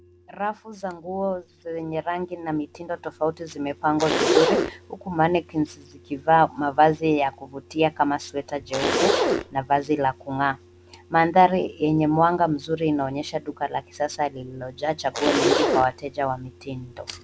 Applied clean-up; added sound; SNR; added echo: none; Zipper (clothing); 2 dB; none.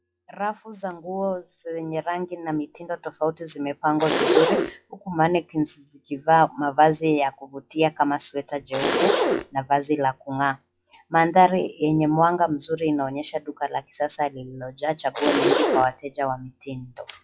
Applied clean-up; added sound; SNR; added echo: classical method log-MMSE.